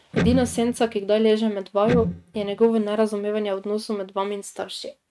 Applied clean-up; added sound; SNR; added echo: neural mask model RNNoise.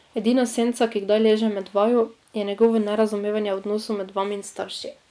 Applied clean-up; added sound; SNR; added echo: none; none; none; none.